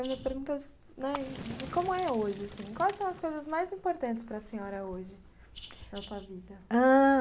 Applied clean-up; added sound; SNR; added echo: none; Rattle (instrument) + Fire; 14 dB; none.